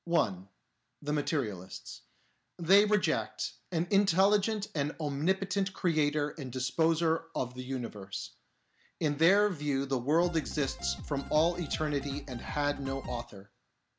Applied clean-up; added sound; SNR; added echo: none; Drum kit; 11 dB; none.